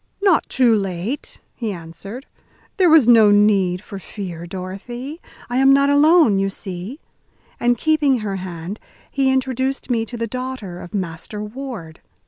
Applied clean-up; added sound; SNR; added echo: none; none; none; none.